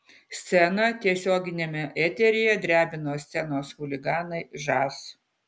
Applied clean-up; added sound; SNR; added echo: none; none; none; none.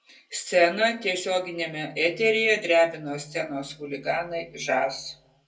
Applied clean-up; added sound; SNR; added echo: none; none; none; reverberation time 0.2 s.